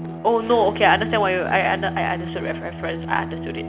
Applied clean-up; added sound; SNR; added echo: none; Bowed string instrument; 8 dB; none.